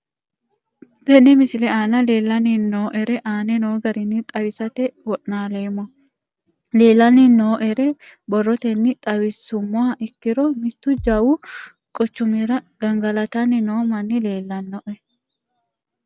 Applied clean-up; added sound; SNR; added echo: none; Bass drum; 12 dB; none.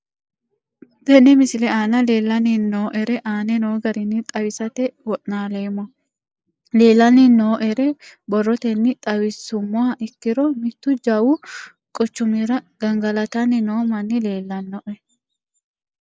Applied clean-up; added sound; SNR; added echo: neural mask model Resemble Enhance denoiser.